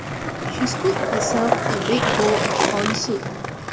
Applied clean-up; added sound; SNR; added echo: none; Skateboard; -2 dB; reverberation time 1.3 s.